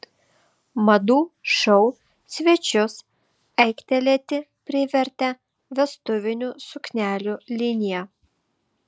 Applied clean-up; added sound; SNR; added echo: none; none; none; none.